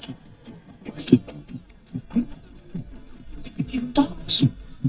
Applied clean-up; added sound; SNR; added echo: neural mask model DeepFilterNet 3.